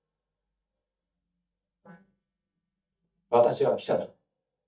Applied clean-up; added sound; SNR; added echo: neural mask model DeepFilterNet 3.